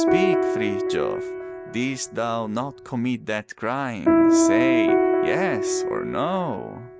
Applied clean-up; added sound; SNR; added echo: none; Piano; -5 dB; none.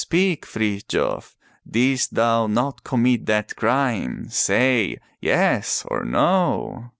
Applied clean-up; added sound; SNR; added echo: none; none; none; none.